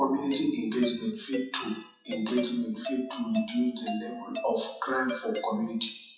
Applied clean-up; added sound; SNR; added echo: classical method WPE with log-MMSE.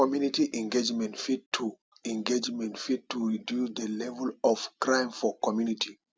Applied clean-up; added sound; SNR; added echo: none; none; none; none.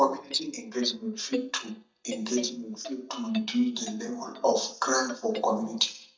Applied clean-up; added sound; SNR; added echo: neural mask model DeepFilterNet 3.